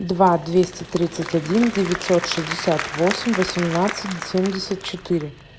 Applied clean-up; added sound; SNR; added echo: none; Applause / Crowd; 10 dB; none.